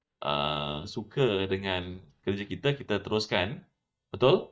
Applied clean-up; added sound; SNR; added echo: neural mask model DeepFilterNet 3.